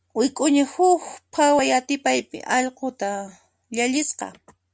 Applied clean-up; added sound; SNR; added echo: none; none; none; none.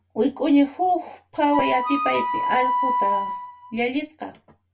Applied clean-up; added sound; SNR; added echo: none; Wind instrument, woodwind instrument; 0 dB; reverberation time 0.2 s.